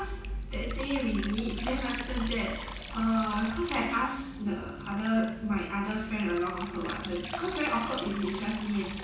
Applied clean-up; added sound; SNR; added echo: none; Drip; 10 dB; reverberation time 1.1 s.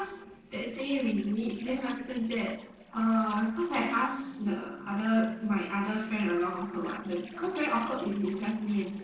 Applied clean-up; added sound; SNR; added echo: neural separator model SepFormer DNS4.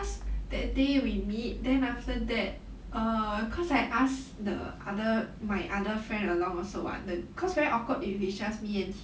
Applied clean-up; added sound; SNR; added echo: none; none; none; none.